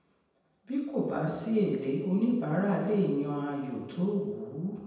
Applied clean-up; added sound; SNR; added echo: none; none; none; reverberation time 1.1 s.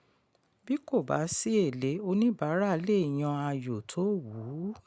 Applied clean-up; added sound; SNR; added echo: none; none; none; none.